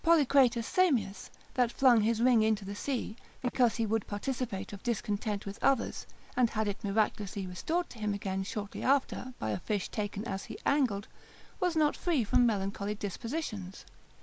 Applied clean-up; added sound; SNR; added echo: neural mask model Resemble Enhance denoiser.